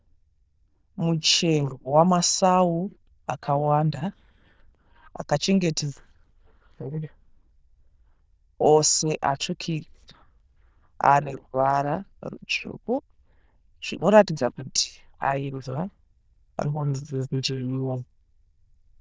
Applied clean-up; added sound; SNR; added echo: neural diffusion model UNIVERSE++.